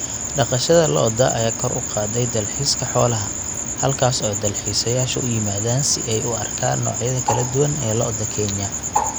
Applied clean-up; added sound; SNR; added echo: none; Bird; 10 dB; none.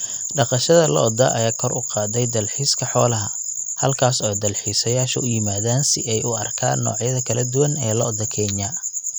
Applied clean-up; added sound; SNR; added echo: none; none; none; none.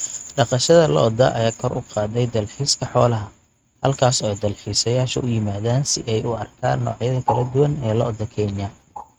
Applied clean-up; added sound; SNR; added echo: neural mask model RNNoise.